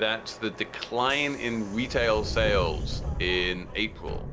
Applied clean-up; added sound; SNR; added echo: none; Subway, metro, underground; 6 dB; none.